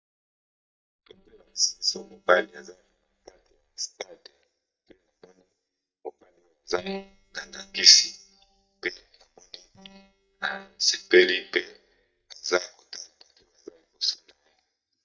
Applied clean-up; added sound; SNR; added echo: neural mask model DeepFilterNet 3.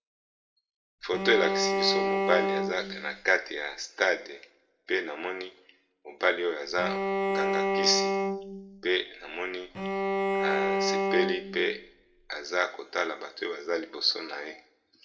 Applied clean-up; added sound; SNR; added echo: none; Bowed string instrument; -1 dB; reverberation time 0.5 s.